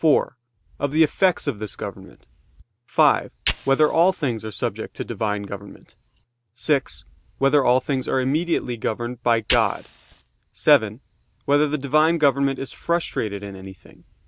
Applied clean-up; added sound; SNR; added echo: none; Fire; 17 dB; none.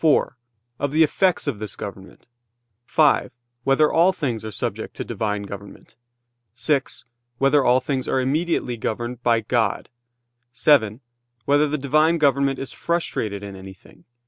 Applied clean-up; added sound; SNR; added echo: none; none; none; none.